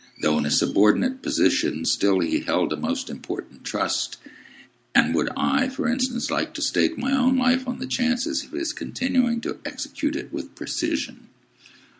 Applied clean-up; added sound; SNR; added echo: none; none; none; none.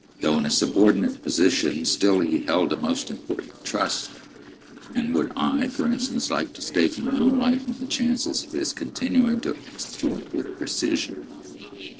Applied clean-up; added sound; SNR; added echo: neural separator model SepFormer DNS4.